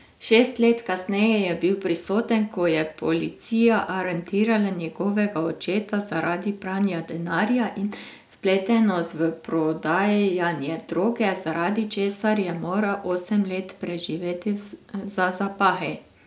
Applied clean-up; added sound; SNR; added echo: none; none; none; none.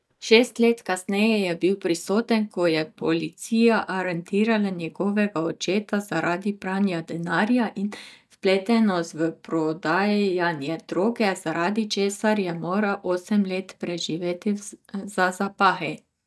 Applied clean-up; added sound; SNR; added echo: neural mask model DeepFilterNet 3.